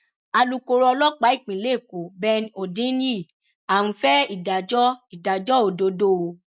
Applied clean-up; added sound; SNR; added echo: none; none; none; none.